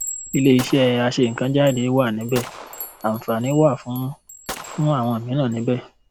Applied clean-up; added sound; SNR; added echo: none; Chime + Gunshot, gunfire; 16 dB; none.